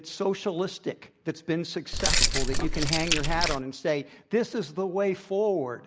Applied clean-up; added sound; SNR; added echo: none; Keys jangling; -4 dB; none.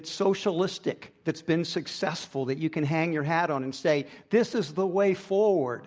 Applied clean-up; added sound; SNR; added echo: none; none; none; none.